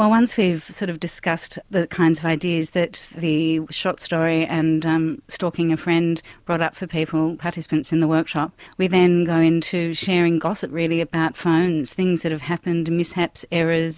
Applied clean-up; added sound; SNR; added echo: none; none; none; none.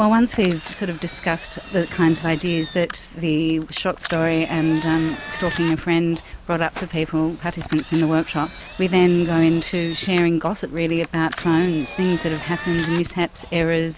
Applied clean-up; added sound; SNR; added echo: none; Engine; 14 dB; none.